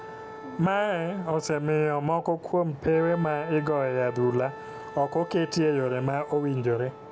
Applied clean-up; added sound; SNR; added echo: none; Wind instrument, woodwind instrument; 16 dB; none.